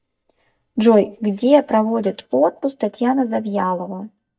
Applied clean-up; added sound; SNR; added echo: neural mask model DeepFilterNet 3.